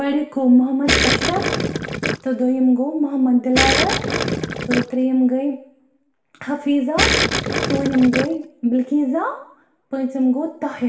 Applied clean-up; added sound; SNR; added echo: none; Gurgling; 1 dB; reverberation time 0.7 s.